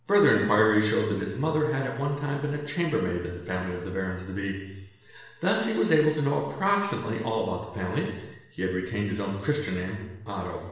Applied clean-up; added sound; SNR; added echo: none; none; none; reverberation time 0.9 s.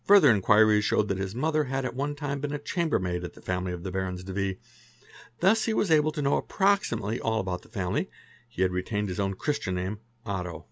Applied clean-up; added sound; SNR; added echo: none; none; none; none.